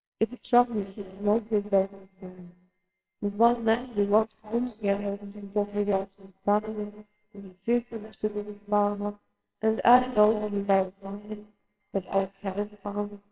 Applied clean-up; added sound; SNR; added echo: neural separator model SepFormer WHAMR!.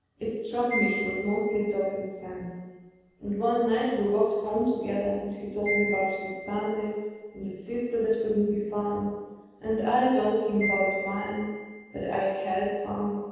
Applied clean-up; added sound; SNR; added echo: none; Wind chime; 11 dB; reverberation time 1.2 s.